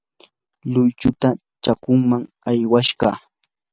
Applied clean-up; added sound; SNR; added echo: none; none; none; none.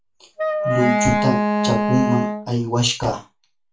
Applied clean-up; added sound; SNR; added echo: none; Wind instrument, woodwind instrument; -1 dB; reverberation time 0.3 s.